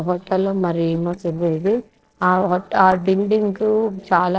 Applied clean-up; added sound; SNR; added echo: neural separator model SepFormer DNS4.